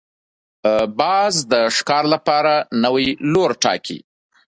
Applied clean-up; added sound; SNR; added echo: none; none; none; none.